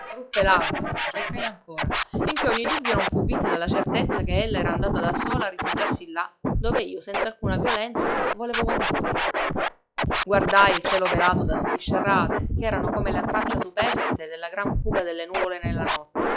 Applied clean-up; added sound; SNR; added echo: classical method log-MMSE.